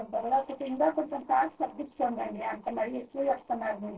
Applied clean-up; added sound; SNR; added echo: neural separator model SepFormer DNS4.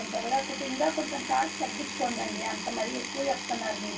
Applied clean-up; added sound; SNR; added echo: none; Power tool; 5 dB; reverberation time 0.2 s.